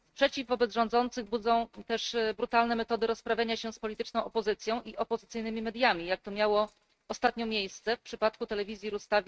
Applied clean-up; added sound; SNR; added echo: neural mask model RNNoise.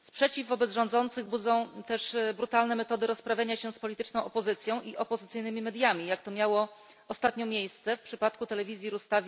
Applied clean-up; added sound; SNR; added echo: none; none; none; none.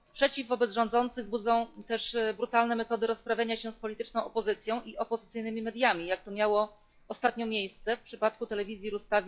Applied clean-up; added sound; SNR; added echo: classical method log-MMSE.